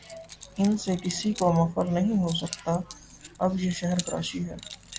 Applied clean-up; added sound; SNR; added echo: none; Keys jangling; 16 dB; none.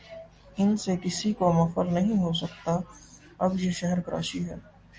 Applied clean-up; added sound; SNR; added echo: none; none; none; none.